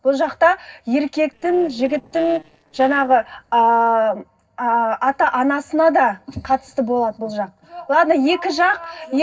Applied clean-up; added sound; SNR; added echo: neural separator model SepFormer DNS4.